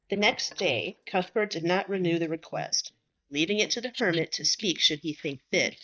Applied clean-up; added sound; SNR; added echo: neural mask model DeepFilterNet 3.